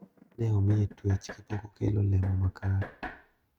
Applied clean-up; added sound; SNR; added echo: neural mask model RNNoise.